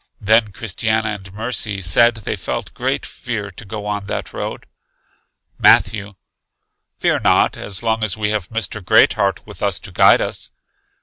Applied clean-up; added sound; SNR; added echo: none; none; none; none.